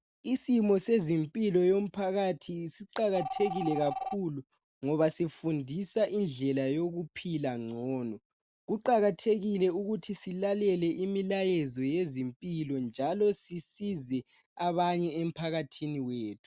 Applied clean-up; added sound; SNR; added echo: none; Telephone; 11 dB; none.